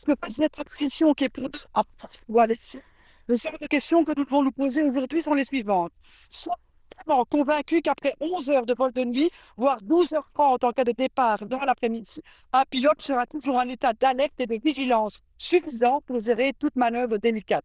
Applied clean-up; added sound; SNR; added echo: neural diffusion model UNIVERSE++.